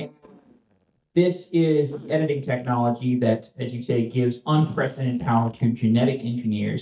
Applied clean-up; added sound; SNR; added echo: neural mask model DeepFilterNet 3.